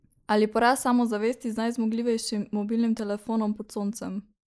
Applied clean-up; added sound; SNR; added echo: neural mask model Resemble Enhance denoiser.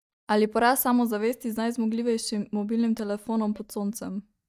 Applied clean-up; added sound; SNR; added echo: neural mask model DeepFilterNet 3.